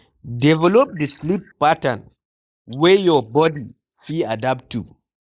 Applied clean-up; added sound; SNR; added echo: neural mask model Resemble Enhance denoiser.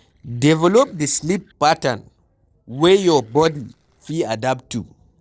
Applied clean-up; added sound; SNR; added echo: neural separator model SepFormer DNS4.